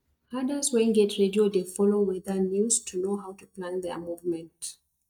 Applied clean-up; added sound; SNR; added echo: neural mask model DeepFilterNet 3.